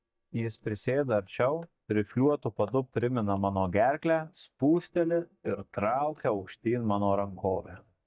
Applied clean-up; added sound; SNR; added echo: neural mask model DeepFilterNet 3.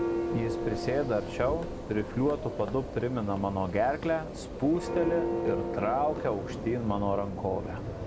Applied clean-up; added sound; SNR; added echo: none; Church bell; 4 dB; none.